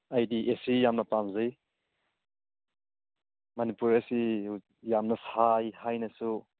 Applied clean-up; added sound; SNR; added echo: none; none; none; none.